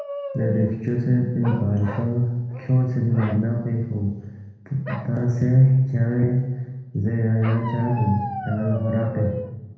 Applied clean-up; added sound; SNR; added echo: none; Bark; 14 dB; reverberation time 1.0 s.